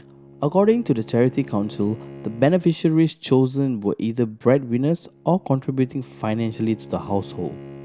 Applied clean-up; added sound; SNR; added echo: none; Bowed string instrument; 20 dB; none.